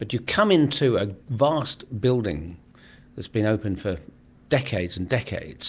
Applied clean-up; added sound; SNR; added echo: none; none; none; none.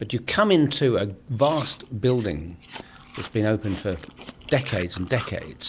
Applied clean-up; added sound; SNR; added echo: none; Chewing, mastication; 19 dB; none.